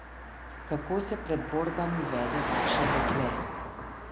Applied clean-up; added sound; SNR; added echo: none; Car passing by; -1 dB; none.